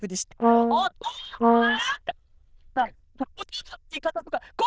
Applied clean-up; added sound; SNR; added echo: neural diffusion model UNIVERSE++.